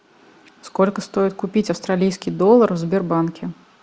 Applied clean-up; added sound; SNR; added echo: none; none; none; none.